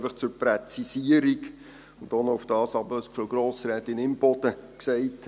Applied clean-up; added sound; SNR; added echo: none; none; none; none.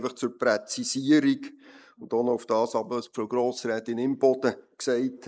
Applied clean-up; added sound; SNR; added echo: neural mask model Resemble Enhance denoiser.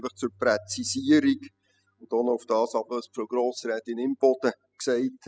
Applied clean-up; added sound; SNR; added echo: classical method spectral subtraction.